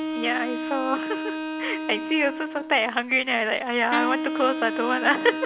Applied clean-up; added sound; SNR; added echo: none; Wind instrument, woodwind instrument; 5 dB; none.